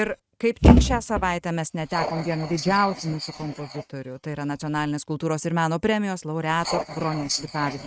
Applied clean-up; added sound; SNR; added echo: neural mask model RNNoise.